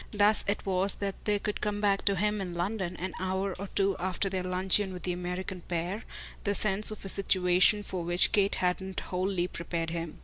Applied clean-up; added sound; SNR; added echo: none; none; none; none.